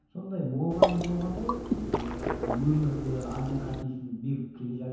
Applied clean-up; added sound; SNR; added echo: none; Water / Liquid; -1 dB; reverberation time 0.9 s.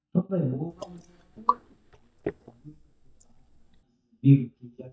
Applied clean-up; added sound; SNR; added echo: neural mask model DeepFilterNet 3.